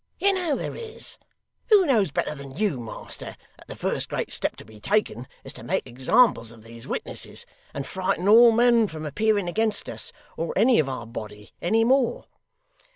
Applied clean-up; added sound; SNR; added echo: none; none; none; none.